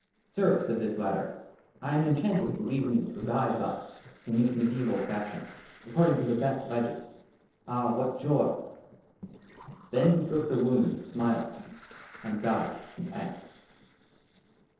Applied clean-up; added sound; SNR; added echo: neural separator model SepFormer DNS4.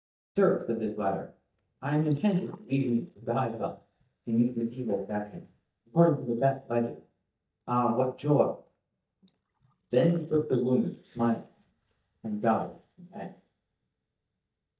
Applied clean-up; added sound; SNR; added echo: neural mask model DeepFilterNet 3.